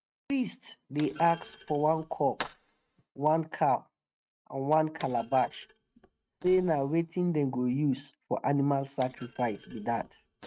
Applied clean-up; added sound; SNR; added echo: neural mask model RNNoise.